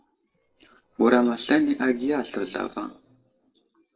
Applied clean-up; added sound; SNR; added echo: neural separator model SepFormer DNS4.